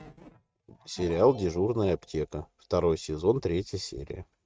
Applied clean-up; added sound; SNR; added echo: neural mask model RNNoise.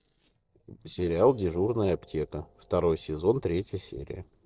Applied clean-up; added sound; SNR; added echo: neural separator model SepFormer DNS4.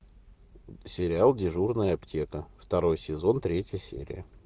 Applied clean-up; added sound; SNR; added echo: none; none; none; none.